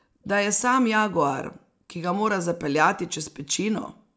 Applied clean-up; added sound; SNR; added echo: none; none; none; none.